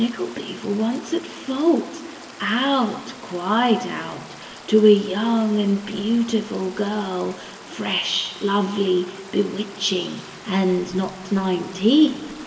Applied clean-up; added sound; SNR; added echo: none; Stream; 19 dB; reverberation time 3.0 s.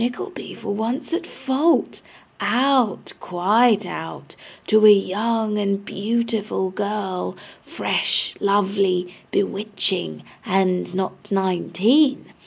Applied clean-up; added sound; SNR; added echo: none; none; none; none.